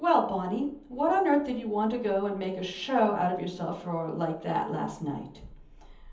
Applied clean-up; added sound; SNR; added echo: none; none; none; reverberation time 0.7 s.